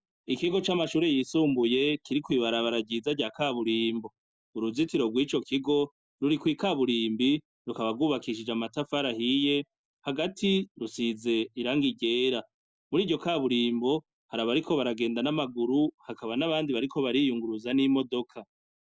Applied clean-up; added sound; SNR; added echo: none; none; none; none.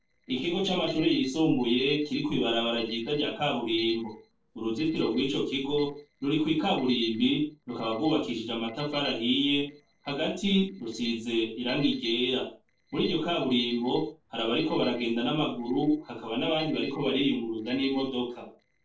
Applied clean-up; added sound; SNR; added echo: neural separator model SepFormer DNS4.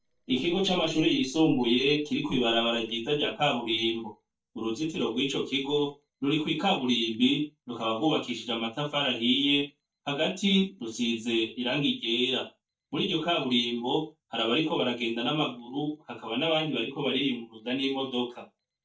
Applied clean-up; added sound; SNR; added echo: neural mask model DeepFilterNet 3.